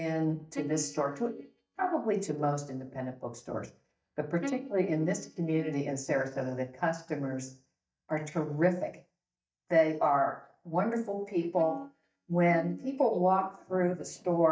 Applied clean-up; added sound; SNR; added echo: neural mask model DeepFilterNet 3.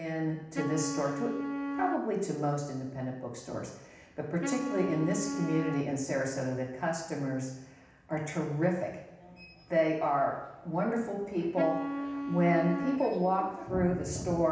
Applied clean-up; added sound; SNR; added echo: none; Wind instrument, woodwind instrument; 5 dB; reverberation time 0.9 s.